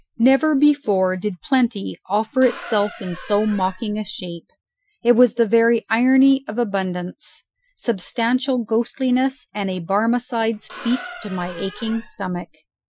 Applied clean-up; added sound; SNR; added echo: classical method Wiener filter.